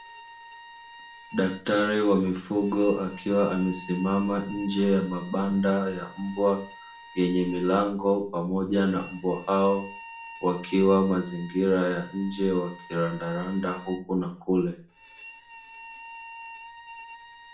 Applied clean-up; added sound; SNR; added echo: none; Bowed string instrument; 18 dB; reverberation time 0.4 s.